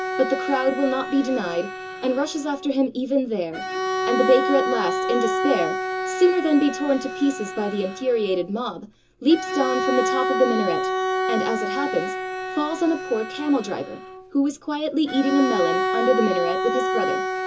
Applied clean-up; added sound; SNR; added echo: none; Bowed string instrument; 3 dB; reverberation time 0.2 s.